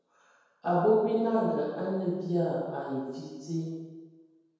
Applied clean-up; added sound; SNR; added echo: none; none; none; reverberation time 1.2 s.